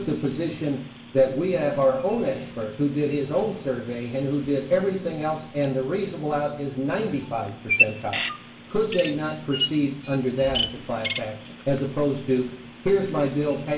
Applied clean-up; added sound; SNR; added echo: none; Bird vocalization, bird call, bird song; 9 dB; reverberation time 0.3 s.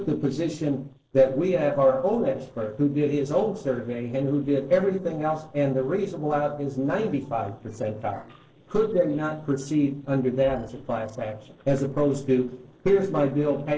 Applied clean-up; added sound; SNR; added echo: neural separator model SepFormer DNS4.